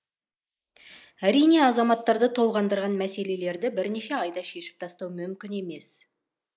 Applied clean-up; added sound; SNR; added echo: neural mask model Resemble Enhance denoiser.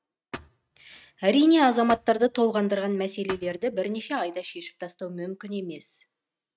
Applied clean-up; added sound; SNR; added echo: neural mask model RNNoise.